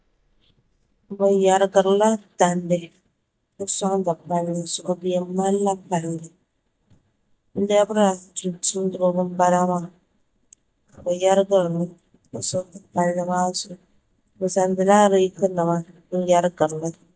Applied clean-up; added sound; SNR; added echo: neural mask model DeepFilterNet 3.